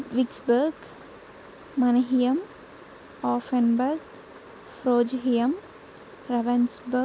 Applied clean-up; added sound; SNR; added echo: none; none; none; none.